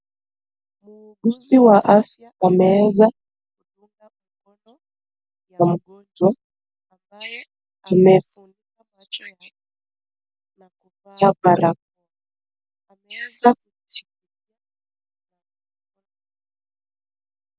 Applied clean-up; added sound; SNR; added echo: none; none; none; none.